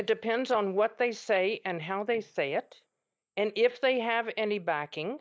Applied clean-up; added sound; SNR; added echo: neural mask model DeepFilterNet 3.